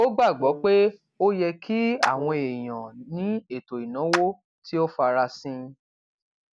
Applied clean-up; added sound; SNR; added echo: none; Brass instrument + Clapping; 10 dB; none.